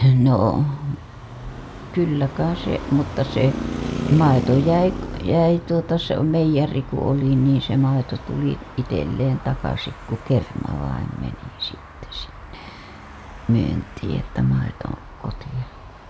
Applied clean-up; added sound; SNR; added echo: none; Traffic noise, roadway noise; 12 dB; none.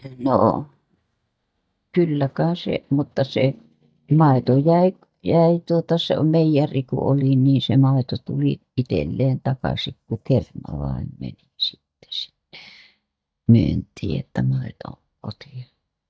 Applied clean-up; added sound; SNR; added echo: neural mask model DeepFilterNet 3.